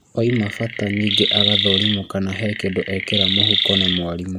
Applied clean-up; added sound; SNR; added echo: none; Chirp, tweet; 0 dB; none.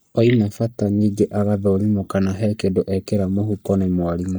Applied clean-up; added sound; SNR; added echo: neural mask model DeepFilterNet 3.